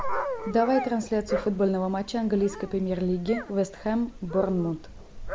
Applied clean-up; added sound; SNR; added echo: none; Dog; 9 dB; none.